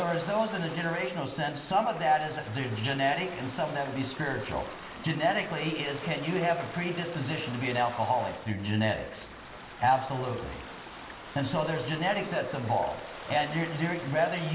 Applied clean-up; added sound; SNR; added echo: none; Stream / Ocean; 13 dB; reverberation time 1.6 s.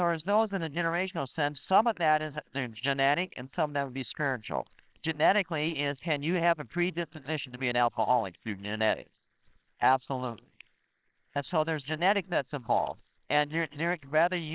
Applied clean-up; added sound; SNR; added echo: neural separator model SepFormer WHAMR!.